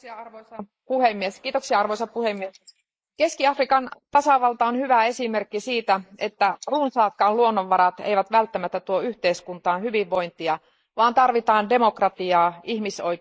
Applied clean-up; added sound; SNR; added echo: neural mask model Resemble Enhance denoiser.